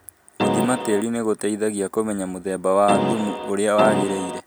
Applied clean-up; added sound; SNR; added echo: none; Keyboard (musical); 1 dB; none.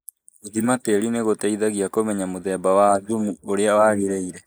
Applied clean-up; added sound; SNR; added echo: neural mask model Resemble Enhance denoiser.